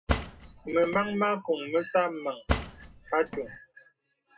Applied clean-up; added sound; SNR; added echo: none; Cutlery, silverware / Drawer open or close; 4 dB; reverberation time 0.2 s.